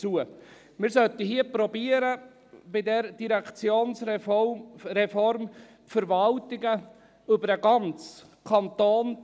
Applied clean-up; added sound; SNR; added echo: none; none; none; none.